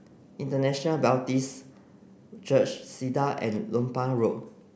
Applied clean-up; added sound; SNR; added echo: none; none; none; none.